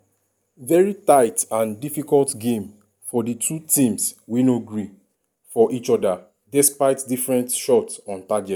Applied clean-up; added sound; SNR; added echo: none; none; none; none.